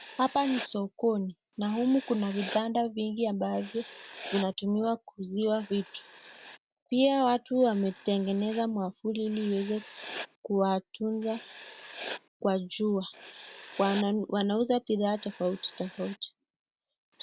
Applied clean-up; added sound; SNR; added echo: none; Writing; 17 dB; none.